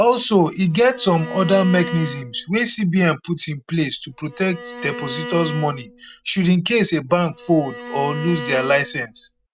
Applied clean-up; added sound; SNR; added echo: none; Bowed string instrument; 14 dB; none.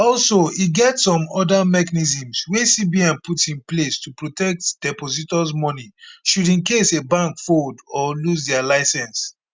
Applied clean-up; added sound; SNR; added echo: none; none; none; none.